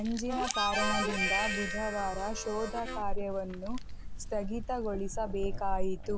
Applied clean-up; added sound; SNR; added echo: none; Harmonica + Chewing, mastication; -1 dB; none.